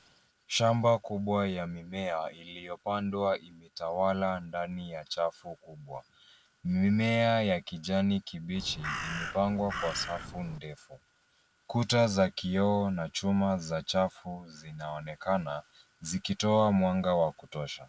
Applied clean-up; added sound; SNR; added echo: none; Crow; 8 dB; none.